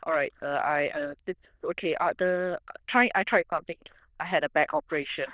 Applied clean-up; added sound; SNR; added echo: neural diffusion model UNIVERSE++.